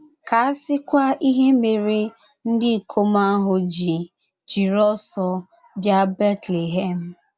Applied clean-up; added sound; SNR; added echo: none; none; none; none.